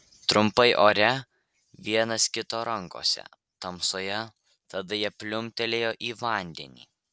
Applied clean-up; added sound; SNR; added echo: none; none; none; none.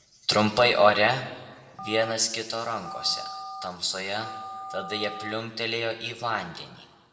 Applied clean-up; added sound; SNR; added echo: none; Telephone; 12 dB; reverberation time 1.3 s.